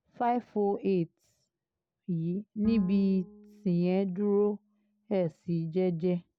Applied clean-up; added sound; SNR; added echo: none; Bowed string instrument; 15 dB; none.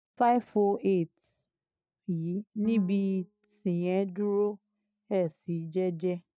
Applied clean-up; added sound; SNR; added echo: neural mask model DeepFilterNet 3.